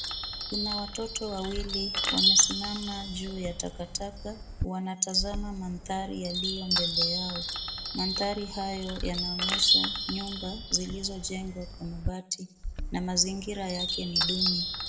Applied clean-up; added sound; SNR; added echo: none; Chime; -1 dB; reverberation time 1.8 s.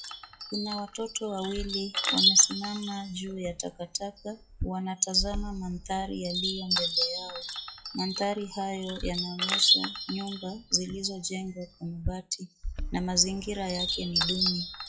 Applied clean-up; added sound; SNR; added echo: classical method WPE with log-MMSE.